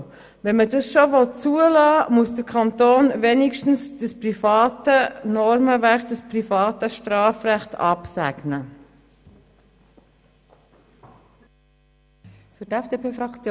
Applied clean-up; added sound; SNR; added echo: none; none; none; none.